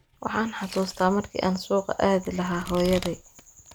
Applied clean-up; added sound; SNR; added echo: none; Domestic sounds, home sounds; 17 dB; none.